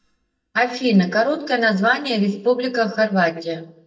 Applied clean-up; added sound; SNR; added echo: neural mask model DeepFilterNet 3.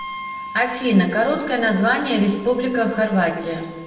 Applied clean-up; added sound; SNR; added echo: none; Wind instrument, woodwind instrument; 17 dB; reverberation time 1.1 s.